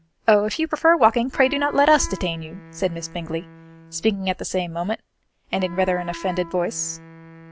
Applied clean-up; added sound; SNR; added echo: none; Wind instrument, woodwind instrument; 19 dB; none.